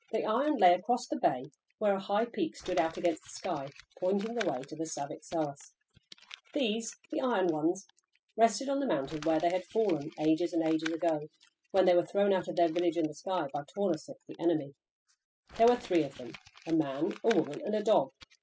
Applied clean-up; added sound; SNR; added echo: classical method spectral subtraction.